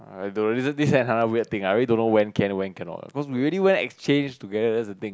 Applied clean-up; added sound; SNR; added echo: none; none; none; none.